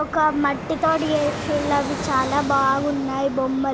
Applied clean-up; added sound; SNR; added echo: none; Fixed-wing aircraft, airplane; 8 dB; none.